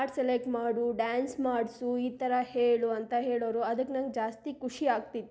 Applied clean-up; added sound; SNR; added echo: none; none; none; none.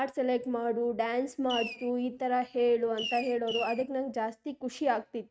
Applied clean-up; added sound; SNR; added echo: neural mask model RNNoise.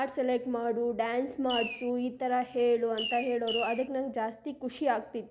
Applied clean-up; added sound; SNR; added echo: none; Fireworks; 6 dB; none.